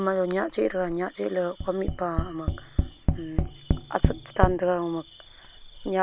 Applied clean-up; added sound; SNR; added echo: none; Tap; 1 dB; none.